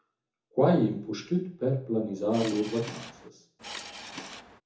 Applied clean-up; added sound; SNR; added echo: none; Subway, metro, underground / Engine; 12 dB; reverberation time 0.6 s.